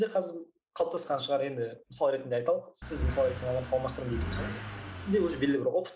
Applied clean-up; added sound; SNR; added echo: none; Accelerating, revving, vroom / Car; 6 dB; none.